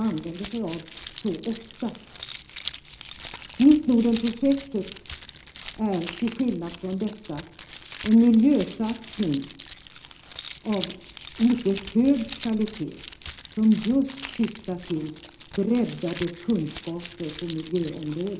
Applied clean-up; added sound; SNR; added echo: none; Keys jangling; 9 dB; reverberation time 0.4 s.